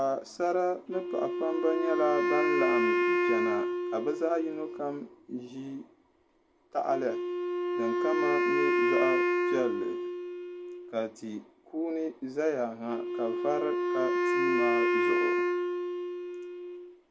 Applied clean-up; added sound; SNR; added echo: none; Wind instrument, woodwind instrument; -3 dB; none.